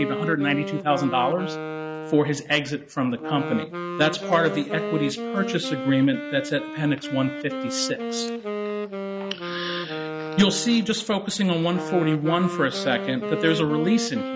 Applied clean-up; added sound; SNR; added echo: none; Wind instrument, woodwind instrument; 6 dB; none.